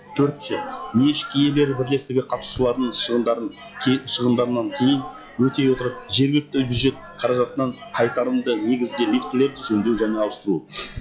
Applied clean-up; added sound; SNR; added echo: classical method log-MMSE.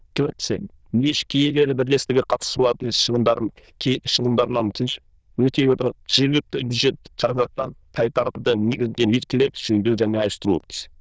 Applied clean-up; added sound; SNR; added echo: neural diffusion model UNIVERSE++.